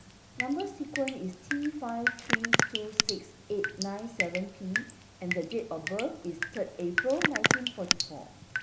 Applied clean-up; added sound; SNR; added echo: none; Drip; -2 dB; none.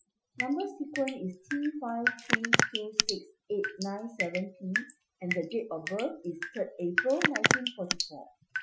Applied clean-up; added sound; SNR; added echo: classical method Wiener filter.